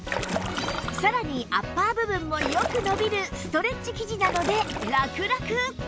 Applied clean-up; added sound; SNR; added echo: none; Splash, splatter; 7 dB; none.